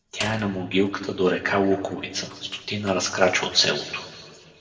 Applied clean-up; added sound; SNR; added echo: neural separator model SepFormer DNS4.